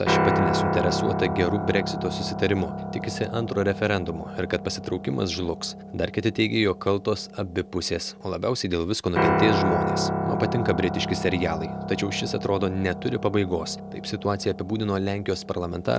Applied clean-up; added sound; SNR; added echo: none; Piano; 3 dB; none.